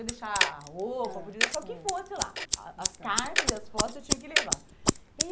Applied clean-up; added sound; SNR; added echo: none; Scissors + Tick-tock; -5 dB; none.